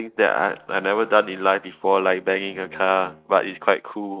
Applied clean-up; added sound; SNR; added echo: neural mask model DeepFilterNet 3.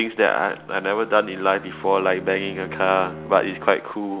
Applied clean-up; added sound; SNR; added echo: none; Bowed string instrument; 17 dB; none.